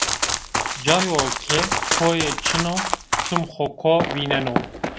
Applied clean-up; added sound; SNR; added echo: none; Run; 0 dB; none.